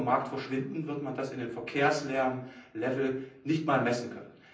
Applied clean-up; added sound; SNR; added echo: none; none; none; reverberation time 0.6 s.